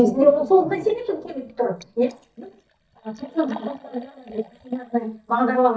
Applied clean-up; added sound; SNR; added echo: neural mask model DeepFilterNet 3.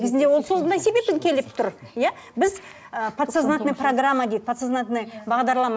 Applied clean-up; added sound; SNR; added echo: none; none; none; none.